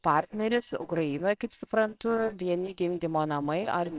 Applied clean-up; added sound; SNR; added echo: neural separator model SepFormer WHAMR!.